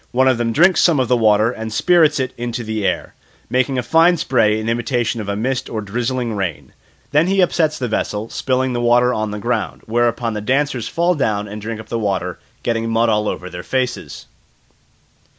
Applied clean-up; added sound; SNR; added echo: none; none; none; none.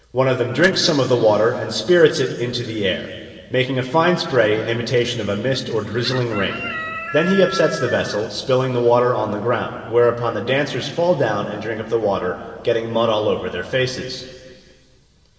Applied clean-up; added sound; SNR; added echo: none; Chicken, rooster; 9 dB; reverberation time 2.8 s.